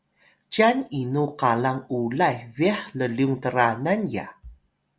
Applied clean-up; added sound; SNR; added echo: none; none; none; none.